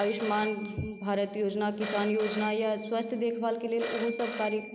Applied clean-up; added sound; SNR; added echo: none; Telephone; 5 dB; none.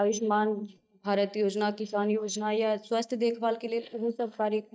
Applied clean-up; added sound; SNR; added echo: neural mask model DeepFilterNet 3.